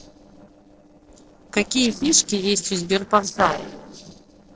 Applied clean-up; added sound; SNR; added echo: neural separator model SepFormer DNS4.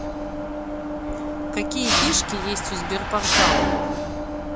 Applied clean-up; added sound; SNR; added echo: none; Mechanisms; -4 dB; none.